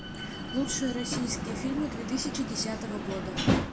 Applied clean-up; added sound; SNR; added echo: none; Slam; -1 dB; reverberation time 0.6 s.